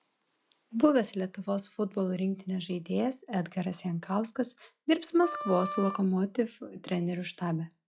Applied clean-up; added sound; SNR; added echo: classical method log-MMSE.